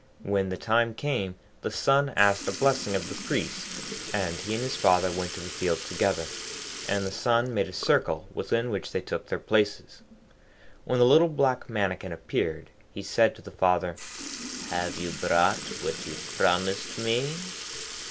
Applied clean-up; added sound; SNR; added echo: none; Sink (filling or washing) / Liquid; 12 dB; none.